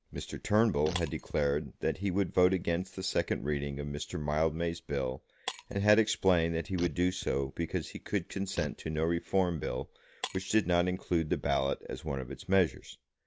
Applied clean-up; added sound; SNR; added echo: none; Fart + Shatter; 18 dB; none.